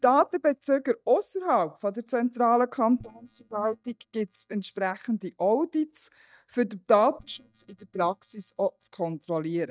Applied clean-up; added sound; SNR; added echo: neural mask model DeepFilterNet 3.